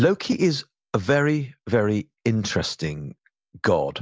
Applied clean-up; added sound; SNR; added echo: none; none; none; none.